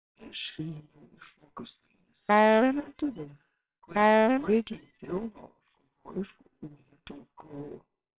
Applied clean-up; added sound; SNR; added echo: neural separator model SepFormer WHAMR!.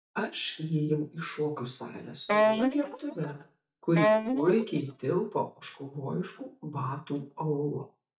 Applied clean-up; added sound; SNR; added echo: neural mask model DeepFilterNet 3.